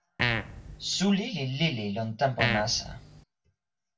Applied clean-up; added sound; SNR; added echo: none; Fart; 1 dB; reverberation time 0.2 s.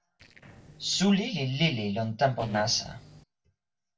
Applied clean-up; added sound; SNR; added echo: neural separator model SepFormer DNS4.